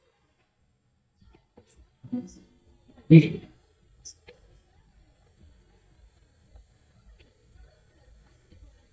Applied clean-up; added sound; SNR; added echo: neural mask model DeepFilterNet 3.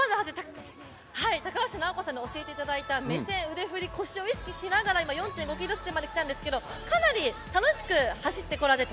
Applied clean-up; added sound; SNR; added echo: none; none; none; none.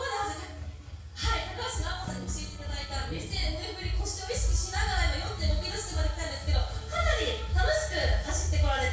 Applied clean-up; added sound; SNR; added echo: neural separator model SepFormer DNS4.